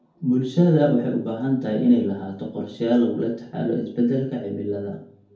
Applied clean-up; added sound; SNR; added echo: none; none; none; reverberation time 0.6 s.